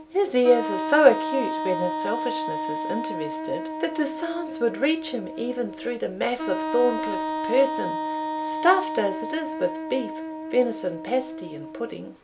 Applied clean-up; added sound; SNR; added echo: none; Wind instrument, woodwind instrument; 5 dB; none.